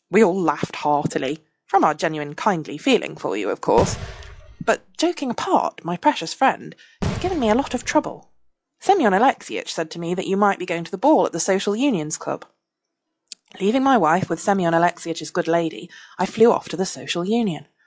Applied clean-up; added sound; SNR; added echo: classical method log-MMSE.